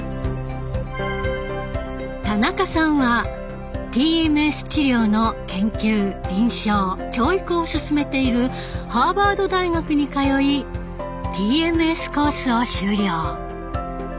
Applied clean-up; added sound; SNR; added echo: none; none; none; none.